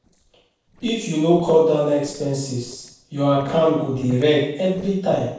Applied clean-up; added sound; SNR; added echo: neural separator model SepFormer DNS4.